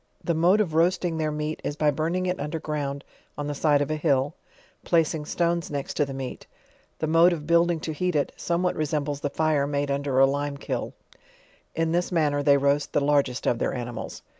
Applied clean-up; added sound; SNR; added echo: none; none; none; none.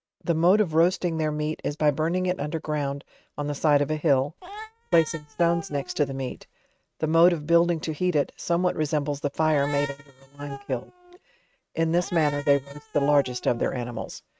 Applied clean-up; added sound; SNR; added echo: neural mask model RNNoise.